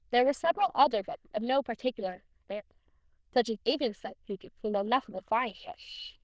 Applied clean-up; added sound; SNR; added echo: neural diffusion model UNIVERSE++.